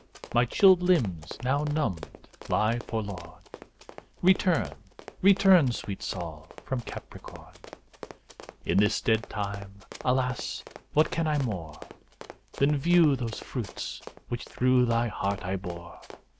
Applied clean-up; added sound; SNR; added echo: none; Run; 18 dB; none.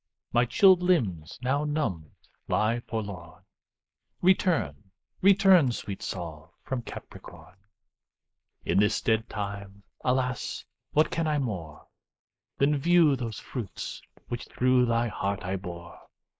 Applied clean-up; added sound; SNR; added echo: neural mask model Resemble Enhance denoiser.